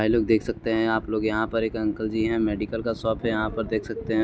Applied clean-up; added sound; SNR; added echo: none; none; none; none.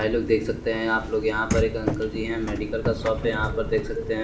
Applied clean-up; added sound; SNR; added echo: none; Slam / Car; 6 dB; reverberation time 1.8 s.